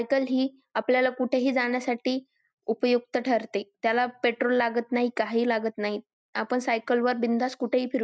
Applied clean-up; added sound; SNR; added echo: none; none; none; none.